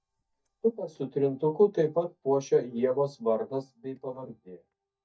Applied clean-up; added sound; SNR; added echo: neural mask model DeepFilterNet 3.